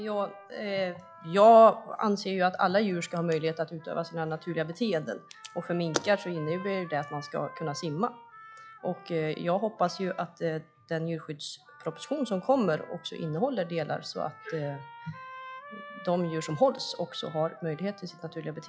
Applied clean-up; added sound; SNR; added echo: classical method log-MMSE.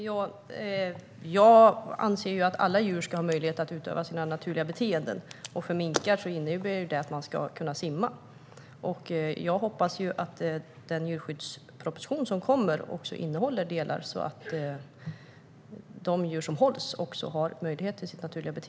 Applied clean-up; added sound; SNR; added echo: none; none; none; none.